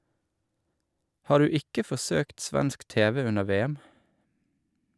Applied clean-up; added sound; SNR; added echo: none; none; none; none.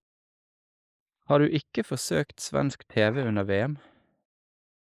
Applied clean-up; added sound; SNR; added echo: neural mask model Resemble Enhance denoiser.